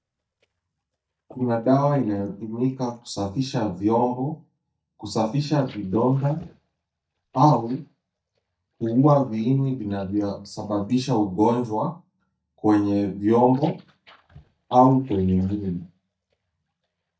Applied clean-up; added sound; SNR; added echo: neural mask model DeepFilterNet 3.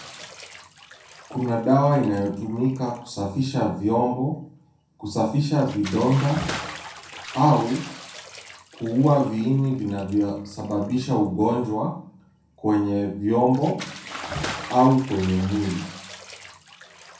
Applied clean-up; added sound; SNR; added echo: none; Bathtub (filling or washing) / Splash, splatter; 15 dB; reverberation time 0.5 s.